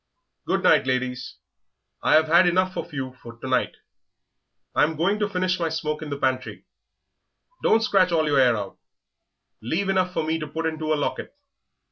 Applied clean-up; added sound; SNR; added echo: none; none; none; none.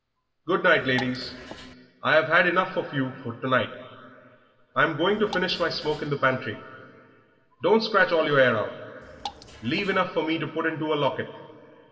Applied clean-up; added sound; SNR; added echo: none; Drip / Water; 15 dB; reverberation time 2.5 s.